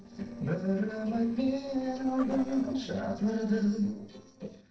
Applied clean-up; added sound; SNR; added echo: neural separator model SepFormer DNS4.